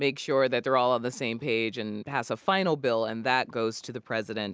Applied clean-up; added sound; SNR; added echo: none; none; none; none.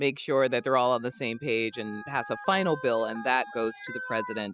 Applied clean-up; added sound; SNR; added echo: classical method spectral subtraction.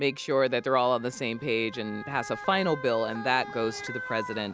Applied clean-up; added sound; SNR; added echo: none; Motor vehicle (road) / Siren; 13 dB; none.